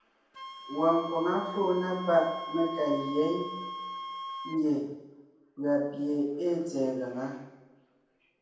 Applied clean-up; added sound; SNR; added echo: none; Wind instrument, woodwind instrument; 12 dB; reverberation time 0.9 s.